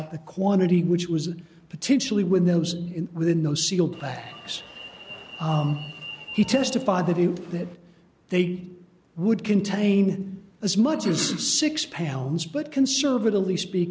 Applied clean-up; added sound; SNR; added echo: none; Alarm; 17 dB; none.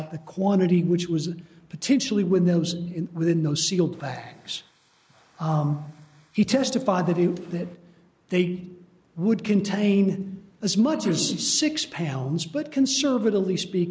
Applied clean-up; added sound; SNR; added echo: neural mask model Resemble Enhance denoiser.